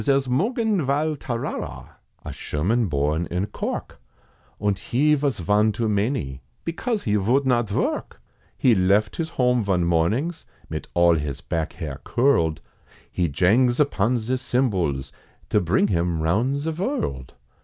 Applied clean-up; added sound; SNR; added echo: none; none; none; none.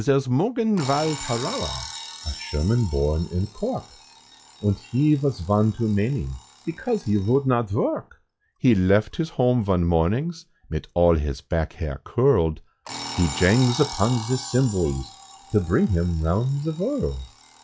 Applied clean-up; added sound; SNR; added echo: classical method log-MMSE.